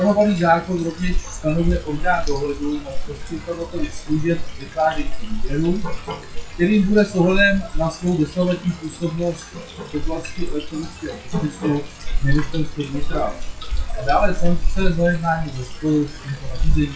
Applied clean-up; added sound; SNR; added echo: classical method WPE with log-MMSE.